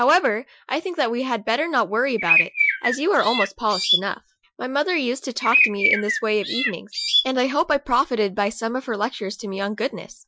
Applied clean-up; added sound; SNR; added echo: classical method Wiener filter.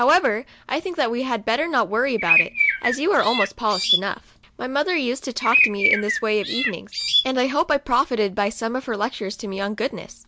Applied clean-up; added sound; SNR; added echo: none; Bird; -1 dB; none.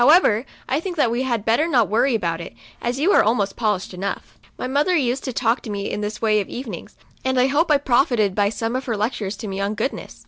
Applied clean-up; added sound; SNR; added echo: none; none; none; none.